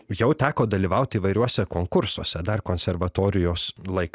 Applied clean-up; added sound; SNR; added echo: none; none; none; none.